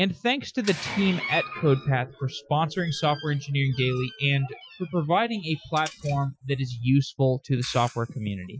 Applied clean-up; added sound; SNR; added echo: classical method Wiener filter.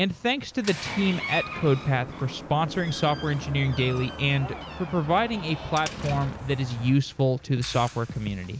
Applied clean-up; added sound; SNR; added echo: none; Door; 11 dB; none.